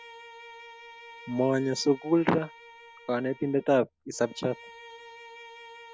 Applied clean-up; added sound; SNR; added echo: none; Bowed string instrument; 19 dB; none.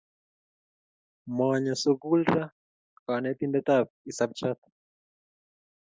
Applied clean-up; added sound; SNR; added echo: none; none; none; none.